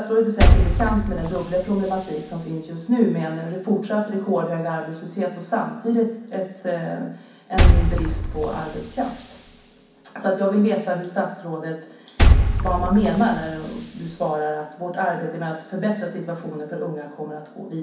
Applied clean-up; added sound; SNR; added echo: none; Liquid; -3 dB; reverberation time 0.6 s.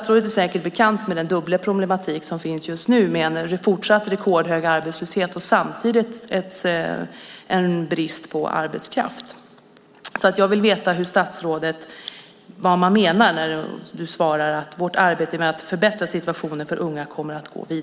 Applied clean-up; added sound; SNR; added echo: none; none; none; none.